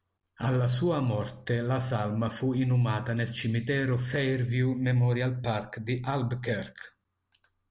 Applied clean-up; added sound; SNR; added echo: none; none; none; none.